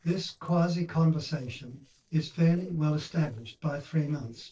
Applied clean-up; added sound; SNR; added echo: neural separator model SepFormer DNS4.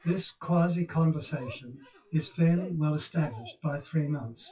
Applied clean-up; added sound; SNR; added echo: classical method WPE with log-MMSE.